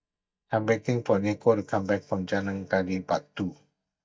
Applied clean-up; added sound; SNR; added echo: neural mask model DeepFilterNet 3.